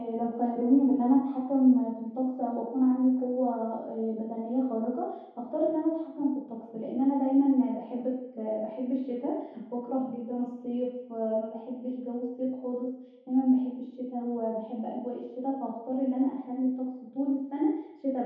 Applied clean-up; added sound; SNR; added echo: none; none; none; reverberation time 0.8 s.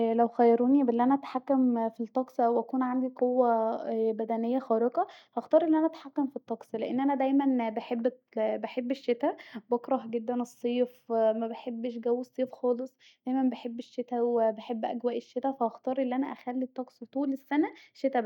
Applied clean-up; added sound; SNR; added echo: none; none; none; none.